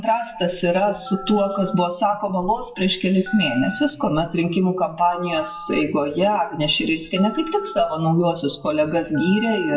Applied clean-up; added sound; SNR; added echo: classical method WPE with log-MMSE.